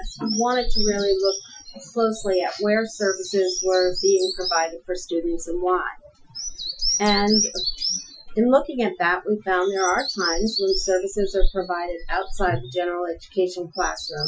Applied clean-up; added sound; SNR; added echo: classical method Wiener filter.